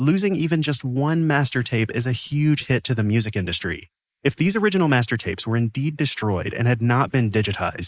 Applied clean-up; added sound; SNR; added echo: neural mask model Resemble Enhance denoiser.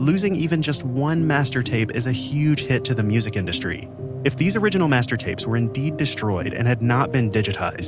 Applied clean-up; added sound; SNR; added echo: none; Mechanical fan; 20 dB; none.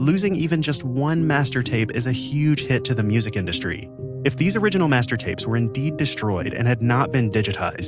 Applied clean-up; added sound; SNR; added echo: none; none; none; none.